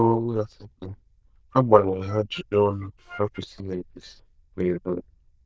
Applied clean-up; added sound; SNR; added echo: neural diffusion model UNIVERSE++.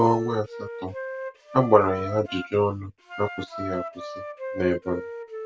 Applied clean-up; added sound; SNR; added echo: none; Wind instrument, woodwind instrument; 10 dB; none.